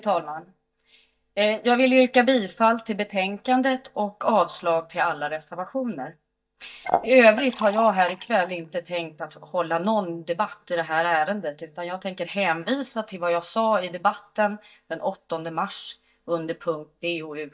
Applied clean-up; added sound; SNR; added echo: neural mask model DeepFilterNet 3.